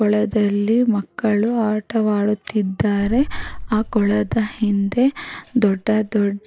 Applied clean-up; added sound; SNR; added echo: none; Boom; 13 dB; none.